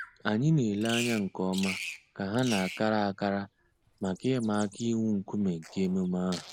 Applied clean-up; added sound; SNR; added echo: none; Bird vocalization, bird call, bird song; 13 dB; none.